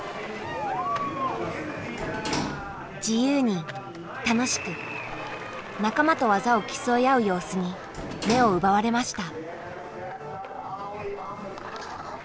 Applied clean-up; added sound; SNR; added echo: none; Sliding door; 13 dB; none.